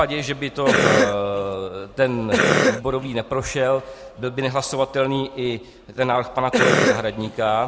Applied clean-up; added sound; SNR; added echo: none; Cough; -2 dB; none.